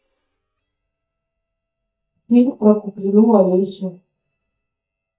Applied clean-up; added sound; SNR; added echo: neural mask model DeepFilterNet 3.